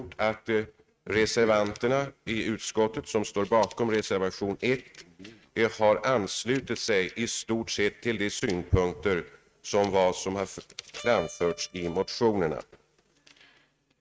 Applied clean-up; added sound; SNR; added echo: neural mask model RNNoise.